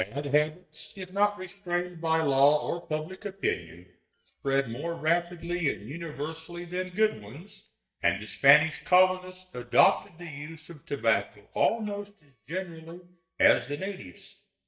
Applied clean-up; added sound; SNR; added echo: neural mask model DeepFilterNet 3.